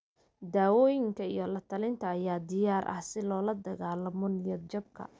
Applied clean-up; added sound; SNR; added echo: none; none; none; none.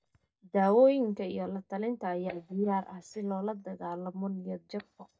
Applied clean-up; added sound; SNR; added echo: neural mask model DeepFilterNet 3.